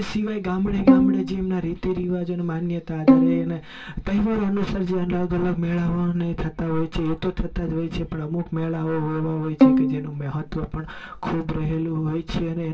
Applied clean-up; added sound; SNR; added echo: none; Bowed string instrument; -3 dB; reverberation time 0.2 s.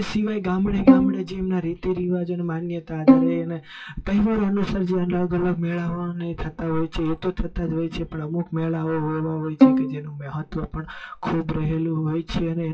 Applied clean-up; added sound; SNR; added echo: classical method WPE with log-MMSE.